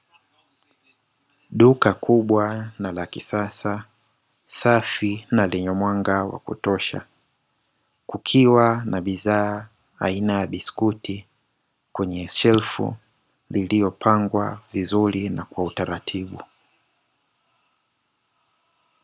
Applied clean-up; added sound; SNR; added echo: none; none; none; none.